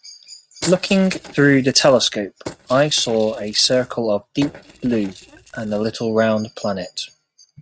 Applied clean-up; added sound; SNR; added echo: neural mask model RNNoise.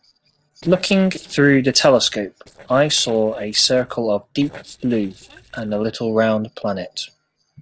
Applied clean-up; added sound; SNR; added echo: neural separator model SepFormer DNS4.